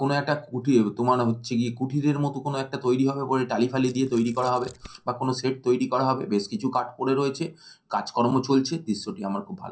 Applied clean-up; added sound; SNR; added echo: neural separator model SepFormer DNS4.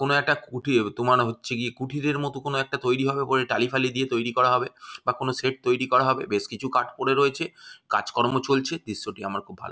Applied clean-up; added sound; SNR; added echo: none; none; none; none.